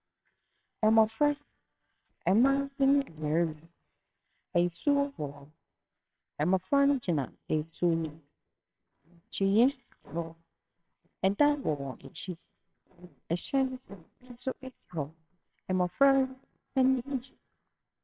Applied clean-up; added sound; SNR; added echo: neural separator model SepFormer WHAMR!.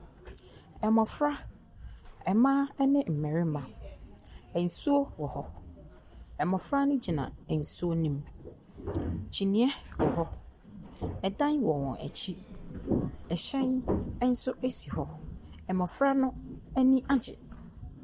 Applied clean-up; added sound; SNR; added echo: none; none; none; none.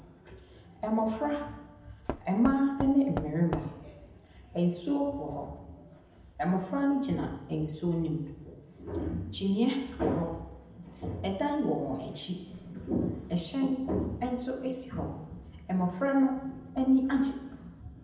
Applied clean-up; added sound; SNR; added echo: none; Knock / Wood; 8 dB; reverberation time 0.8 s.